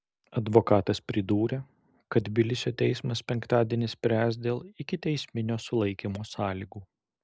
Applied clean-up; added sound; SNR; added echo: none; none; none; none.